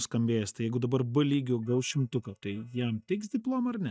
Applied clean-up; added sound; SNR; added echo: neural mask model DeepFilterNet 3.